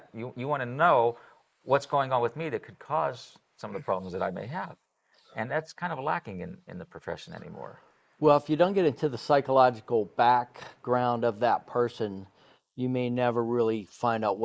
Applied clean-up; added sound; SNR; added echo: neural mask model Resemble Enhance denoiser.